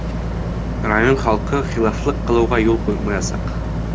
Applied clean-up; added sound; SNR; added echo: none; Boat, Water vehicle; 2 dB; none.